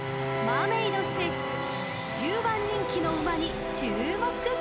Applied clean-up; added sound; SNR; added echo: none; Bowed string instrument; 5 dB; none.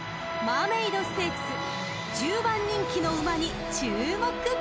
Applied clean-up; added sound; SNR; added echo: none; none; none; none.